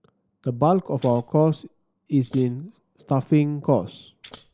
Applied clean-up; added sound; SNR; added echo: neural mask model Resemble Enhance denoiser.